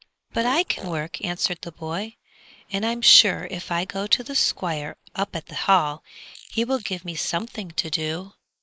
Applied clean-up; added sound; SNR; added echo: neural mask model Resemble Enhance denoiser.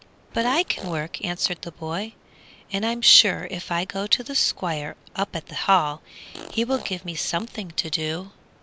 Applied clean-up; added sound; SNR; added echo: none; Fart; 16 dB; none.